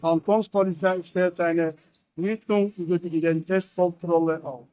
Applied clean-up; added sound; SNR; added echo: neural mask model DeepFilterNet 3.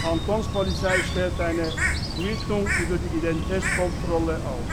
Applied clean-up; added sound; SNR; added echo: none; Bird; 0 dB; none.